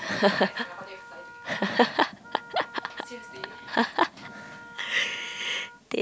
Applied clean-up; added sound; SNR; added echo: none; Wind instrument, woodwind instrument; 18 dB; none.